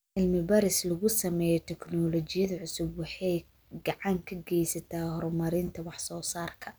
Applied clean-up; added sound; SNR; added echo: none; none; none; none.